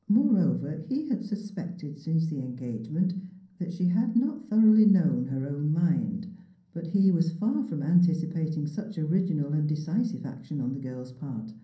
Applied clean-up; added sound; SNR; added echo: none; none; none; reverberation time 0.6 s.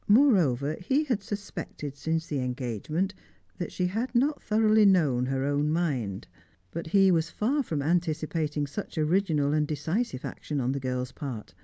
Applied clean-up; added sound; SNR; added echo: none; none; none; none.